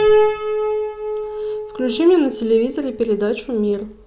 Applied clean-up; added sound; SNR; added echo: none; Piano; 2 dB; none.